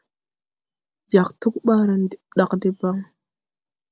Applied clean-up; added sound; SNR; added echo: none; none; none; none.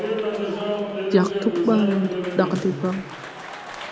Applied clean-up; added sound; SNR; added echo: none; Applause; 2 dB; none.